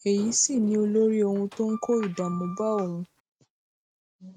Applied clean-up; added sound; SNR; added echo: neural mask model RNNoise.